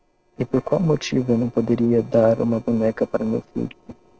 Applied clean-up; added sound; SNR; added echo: neural separator model SepFormer DNS4.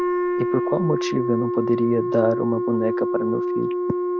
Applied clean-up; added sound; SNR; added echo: none; Wind instrument, woodwind instrument; -1 dB; none.